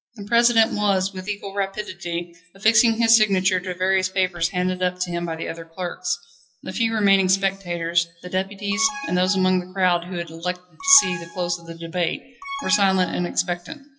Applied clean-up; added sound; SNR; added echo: classical method WPE with log-MMSE.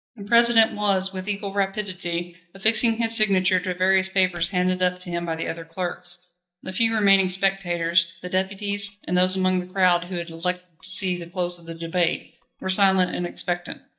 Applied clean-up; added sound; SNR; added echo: neural mask model DeepFilterNet 3.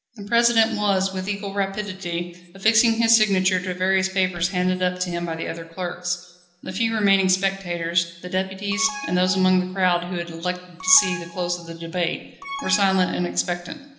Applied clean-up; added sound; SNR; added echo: none; Alarm; 12 dB; reverberation time 0.8 s.